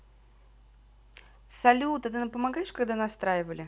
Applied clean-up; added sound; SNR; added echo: none; none; none; none.